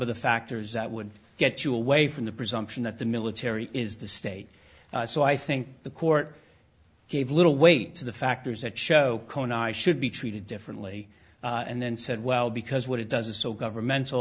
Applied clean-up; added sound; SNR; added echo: none; none; none; none.